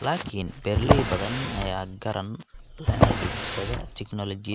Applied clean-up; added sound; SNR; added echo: none; Drawer open or close; -4 dB; none.